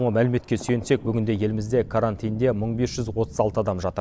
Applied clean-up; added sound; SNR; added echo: none; Thunder; 16 dB; none.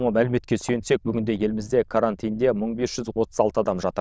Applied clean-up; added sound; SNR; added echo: neural diffusion model UNIVERSE++.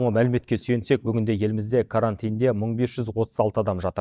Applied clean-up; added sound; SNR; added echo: neural mask model DeepFilterNet 3.